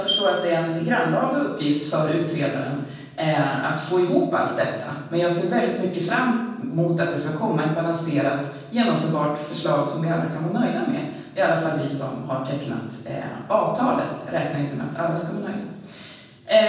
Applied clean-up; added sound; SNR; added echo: none; none; none; reverberation time 1.2 s.